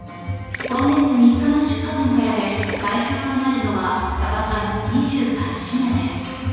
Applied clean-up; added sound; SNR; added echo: none; Gurgling; 15 dB; reverberation time 1.9 s.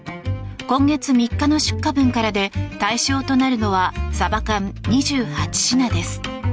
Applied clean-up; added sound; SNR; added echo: none; none; none; none.